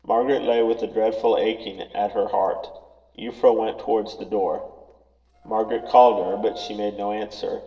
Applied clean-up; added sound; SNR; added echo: neural separator model SepFormer DNS4.